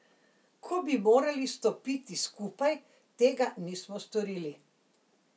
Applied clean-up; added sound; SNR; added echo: none; none; none; none.